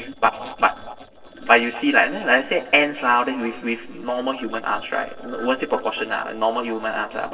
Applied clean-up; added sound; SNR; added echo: neural separator model SepFormer DNS4.